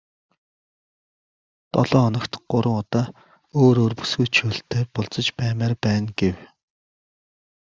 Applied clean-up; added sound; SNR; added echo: none; none; none; none.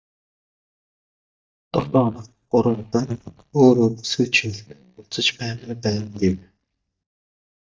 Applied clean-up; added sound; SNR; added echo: neural mask model DeepFilterNet 3.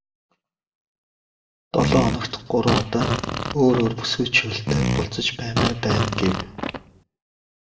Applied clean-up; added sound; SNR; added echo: none; Fart; 1 dB; reverberation time 0.6 s.